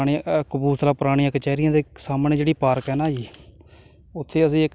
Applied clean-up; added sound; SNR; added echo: none; none; none; none.